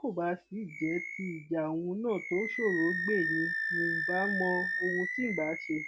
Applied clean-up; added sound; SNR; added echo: none; Animal; 2 dB; none.